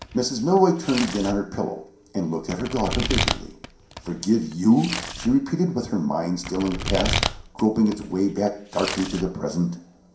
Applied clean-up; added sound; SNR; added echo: none; Domestic sounds, home sounds; 8 dB; reverberation time 0.5 s.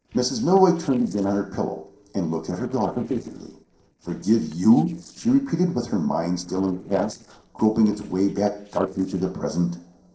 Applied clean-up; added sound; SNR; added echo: neural separator model SepFormer DNS4.